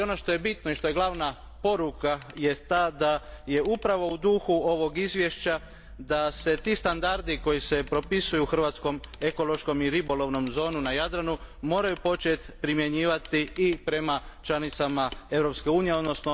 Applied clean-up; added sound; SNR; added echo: none; Camera; 16 dB; none.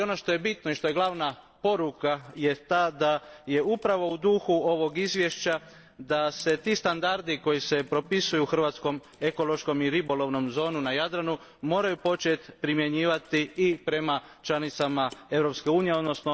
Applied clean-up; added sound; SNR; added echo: neural separator model SepFormer DNS4.